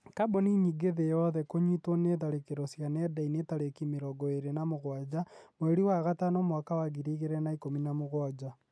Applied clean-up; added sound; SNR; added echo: none; none; none; none.